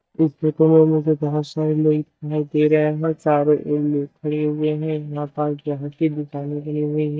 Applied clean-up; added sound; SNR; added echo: neural mask model DeepFilterNet 3.